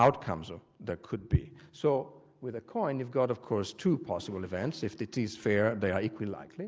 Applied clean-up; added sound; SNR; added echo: none; none; none; none.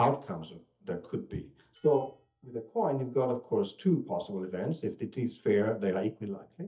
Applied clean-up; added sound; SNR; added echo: neural mask model DeepFilterNet 3.